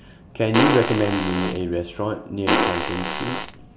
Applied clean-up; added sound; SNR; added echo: none; Fart; 0 dB; none.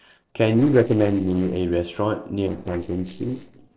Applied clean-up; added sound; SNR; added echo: neural separator model SepFormer DNS4.